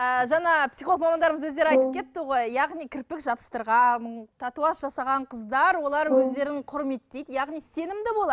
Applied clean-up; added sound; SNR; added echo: none; Brass instrument; 3 dB; none.